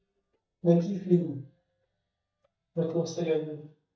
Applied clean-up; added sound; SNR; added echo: neural mask model DeepFilterNet 3.